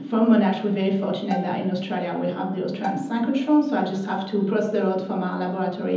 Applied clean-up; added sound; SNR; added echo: none; Bowed string instrument; 13 dB; reverberation time 1.3 s.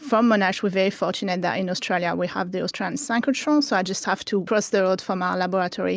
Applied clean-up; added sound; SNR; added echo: none; none; none; none.